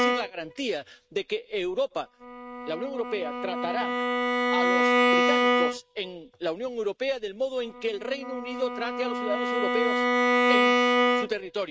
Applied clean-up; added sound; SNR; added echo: neural mask model RNNoise.